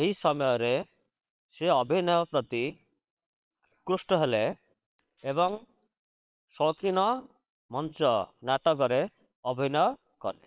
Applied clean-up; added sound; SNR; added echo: neural separator model SepFormer WHAM!.